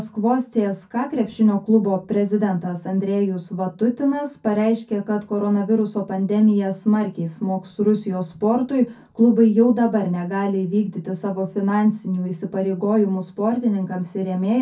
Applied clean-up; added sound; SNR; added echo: none; none; none; reverberation time 0.3 s.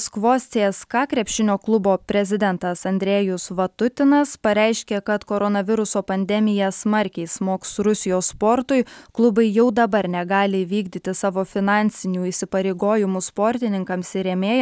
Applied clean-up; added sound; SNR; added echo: none; none; none; none.